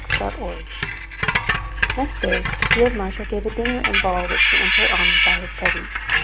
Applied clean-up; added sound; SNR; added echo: none; Screech; -4 dB; none.